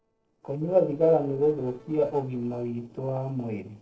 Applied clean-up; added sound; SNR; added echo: neural separator model SepFormer DNS4.